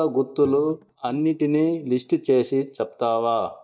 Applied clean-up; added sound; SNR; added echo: neural mask model DeepFilterNet 3.